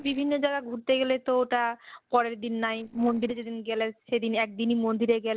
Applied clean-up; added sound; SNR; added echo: neural separator model SepFormer DNS4.